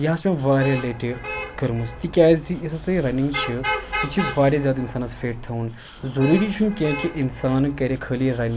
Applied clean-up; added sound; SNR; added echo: none; Traffic noise, roadway noise / Vehicle horn, car horn, honking; 11 dB; none.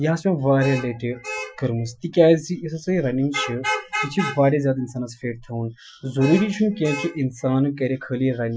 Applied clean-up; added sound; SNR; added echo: classical method Wiener filter.